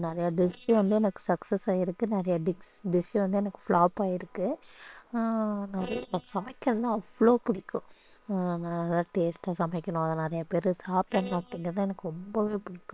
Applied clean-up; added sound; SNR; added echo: neural separator model SepFormer WHAM!.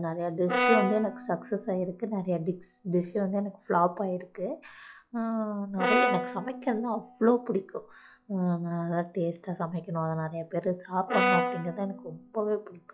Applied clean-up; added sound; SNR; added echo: classical method log-MMSE.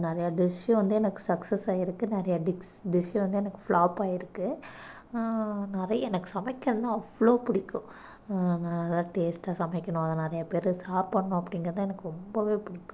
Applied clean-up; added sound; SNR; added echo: none; none; none; none.